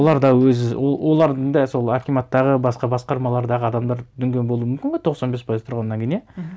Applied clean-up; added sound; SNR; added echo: none; none; none; none.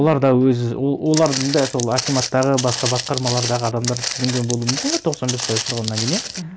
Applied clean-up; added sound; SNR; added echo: none; Walk, footsteps; 6 dB; none.